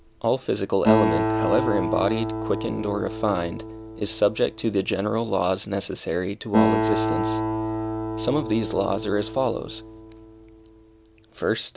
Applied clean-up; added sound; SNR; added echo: none; Acoustic guitar; 2 dB; none.